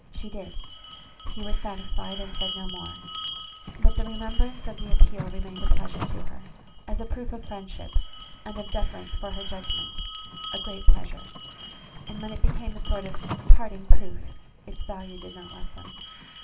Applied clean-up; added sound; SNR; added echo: none; Bell; 17 dB; reverberation time 0.2 s.